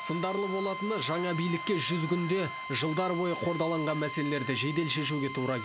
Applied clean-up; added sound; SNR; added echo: none; Drill; 8 dB; none.